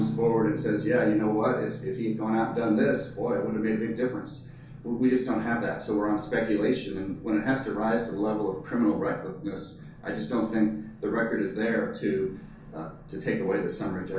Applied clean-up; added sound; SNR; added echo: none; Guitar; 16 dB; reverberation time 0.6 s.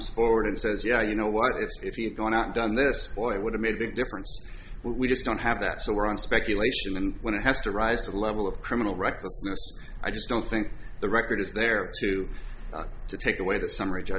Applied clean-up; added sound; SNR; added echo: none; none; none; none.